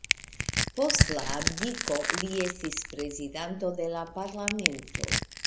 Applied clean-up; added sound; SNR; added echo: none; Crushing; -2 dB; none.